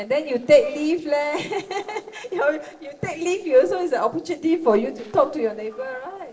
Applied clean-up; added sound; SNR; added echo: neural separator model SepFormer DNS4.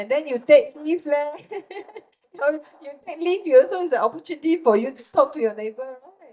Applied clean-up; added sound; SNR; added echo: neural mask model DeepFilterNet 3.